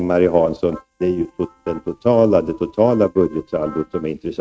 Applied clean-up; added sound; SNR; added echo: neural mask model RNNoise.